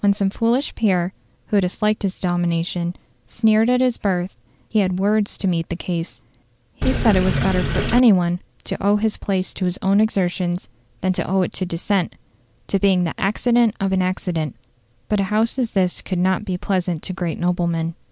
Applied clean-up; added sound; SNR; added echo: none; Sink (filling or washing); 0 dB; none.